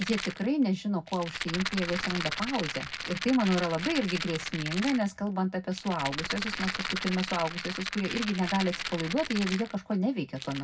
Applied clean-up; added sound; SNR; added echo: none; Rattle; 7 dB; reverberation time 0.4 s.